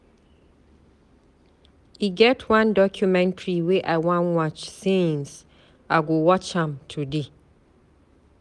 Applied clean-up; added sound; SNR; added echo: none; none; none; none.